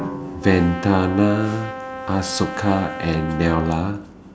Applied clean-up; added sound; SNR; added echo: none; Brass instrument + Drum; 10 dB; none.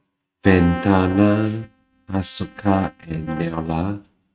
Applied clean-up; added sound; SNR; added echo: neural mask model RNNoise.